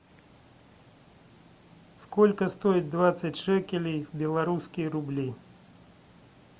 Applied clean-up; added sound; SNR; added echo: none; none; none; none.